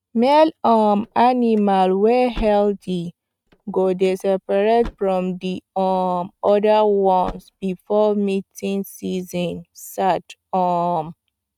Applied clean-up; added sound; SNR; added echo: neural mask model RNNoise.